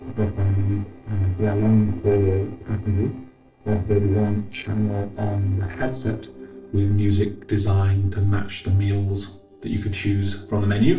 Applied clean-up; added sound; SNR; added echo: neural separator model SepFormer DNS4.